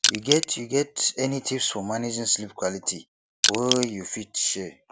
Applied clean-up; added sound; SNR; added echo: none; Crushing; -1 dB; none.